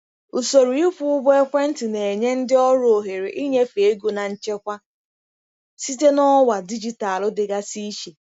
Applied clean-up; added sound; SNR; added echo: none; none; none; none.